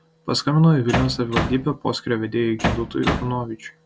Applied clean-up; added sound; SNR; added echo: none; Bass drum; 3 dB; none.